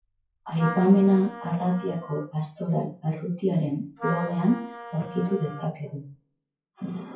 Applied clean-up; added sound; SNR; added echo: classical method WPE with log-MMSE.